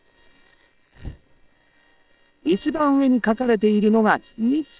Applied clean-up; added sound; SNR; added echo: neural separator model SepFormer WHAM!.